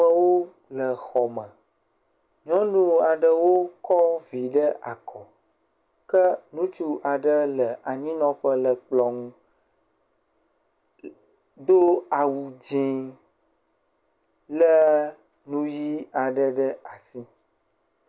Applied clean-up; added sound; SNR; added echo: none; none; none; none.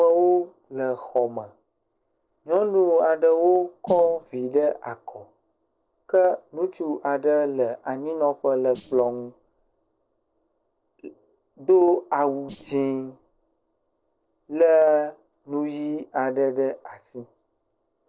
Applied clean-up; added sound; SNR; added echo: neural separator model SepFormer DNS4.